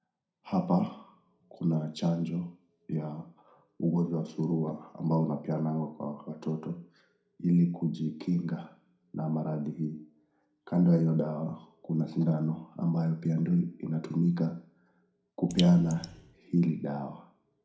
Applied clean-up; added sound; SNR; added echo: none; Raindrop; 12 dB; reverberation time 0.4 s.